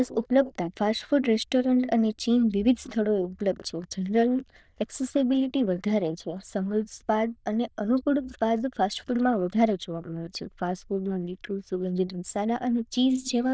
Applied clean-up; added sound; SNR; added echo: neural diffusion model UNIVERSE++.